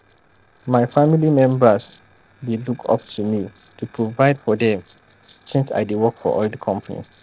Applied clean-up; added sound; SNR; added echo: neural separator model SepFormer DNS4.